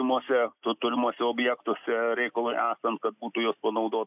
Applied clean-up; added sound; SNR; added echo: neural mask model Resemble Enhance denoiser.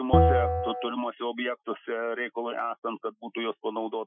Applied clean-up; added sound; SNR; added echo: classical method Wiener filter.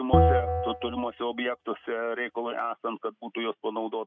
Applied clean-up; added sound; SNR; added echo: neural mask model RNNoise.